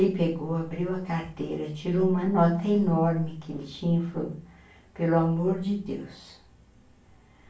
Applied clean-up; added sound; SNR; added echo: none; none; none; reverberation time 0.3 s.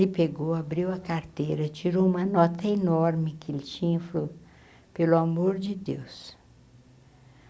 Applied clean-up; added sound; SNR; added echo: none; none; none; none.